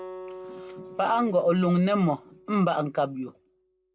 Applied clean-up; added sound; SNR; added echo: none; Acoustic guitar; 18 dB; none.